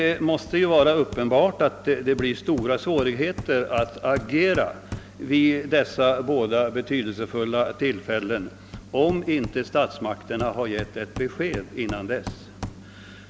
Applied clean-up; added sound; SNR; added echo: none; Hammer; 16 dB; none.